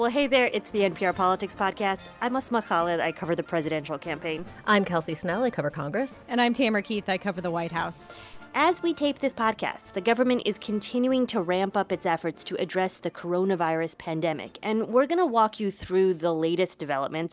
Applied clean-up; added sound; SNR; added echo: none; none; none; none.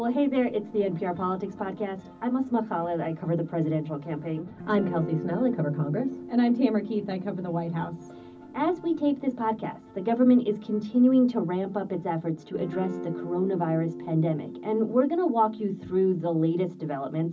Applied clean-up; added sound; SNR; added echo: none; Guitar; 15 dB; reverberation time 0.4 s.